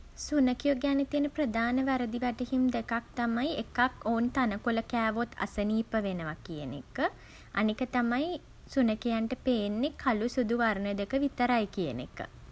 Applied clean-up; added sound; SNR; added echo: none; none; none; none.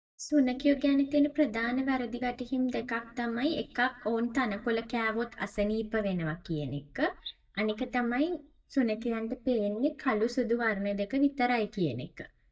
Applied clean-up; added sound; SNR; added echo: neural mask model DeepFilterNet 3.